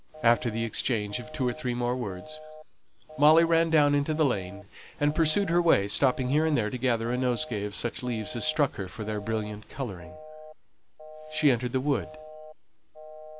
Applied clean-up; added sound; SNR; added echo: none; Telephone; 17 dB; none.